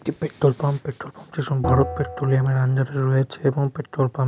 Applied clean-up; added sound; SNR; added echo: none; Bell; 10 dB; none.